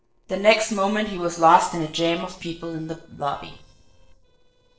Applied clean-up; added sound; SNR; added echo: neural separator model SepFormer DNS4.